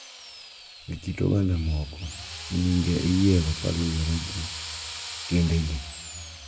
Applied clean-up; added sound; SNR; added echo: none; Drill; 12 dB; reverberation time 1.0 s.